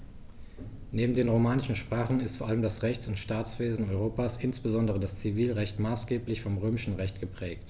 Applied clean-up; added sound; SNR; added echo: none; none; none; none.